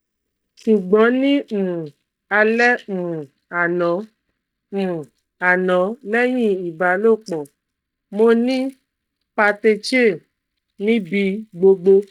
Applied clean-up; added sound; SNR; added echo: neural mask model DeepFilterNet 3.